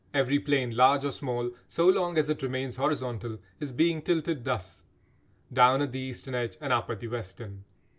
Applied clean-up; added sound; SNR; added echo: none; none; none; none.